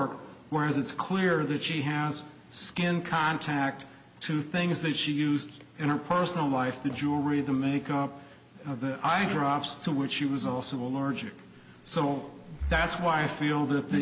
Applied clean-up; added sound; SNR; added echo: none; Breathing; 11 dB; none.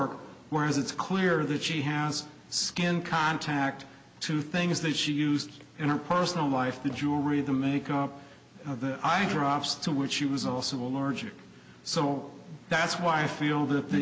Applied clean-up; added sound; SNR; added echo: none; none; none; none.